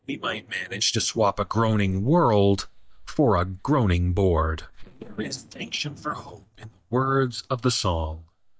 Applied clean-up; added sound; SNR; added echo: neural mask model DeepFilterNet 3.